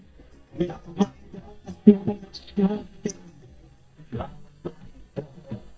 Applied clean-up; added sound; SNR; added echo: neural mask model DeepFilterNet 3.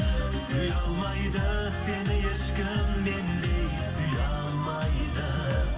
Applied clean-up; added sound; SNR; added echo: none; Wind instrument, woodwind instrument; 17 dB; reverberation time 0.7 s.